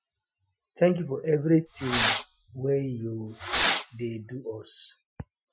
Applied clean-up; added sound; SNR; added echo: classical method Wiener filter.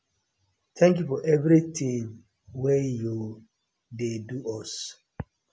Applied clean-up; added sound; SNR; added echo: none; none; none; none.